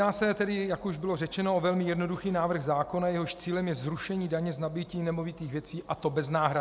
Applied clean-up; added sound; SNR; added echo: none; none; none; none.